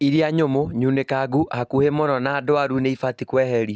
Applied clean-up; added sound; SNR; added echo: none; none; none; none.